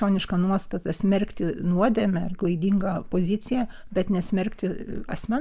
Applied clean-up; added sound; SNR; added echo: none; none; none; none.